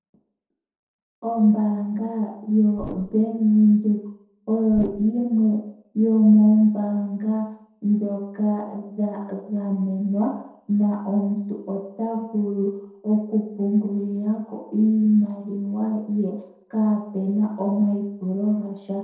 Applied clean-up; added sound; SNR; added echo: neural separator model SepFormer DNS4.